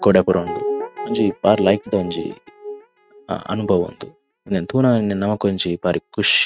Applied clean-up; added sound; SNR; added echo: neural mask model RNNoise.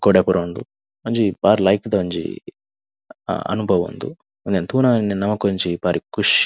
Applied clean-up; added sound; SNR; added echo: none; none; none; none.